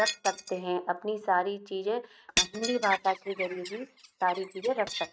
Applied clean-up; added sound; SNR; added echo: neural mask model RNNoise.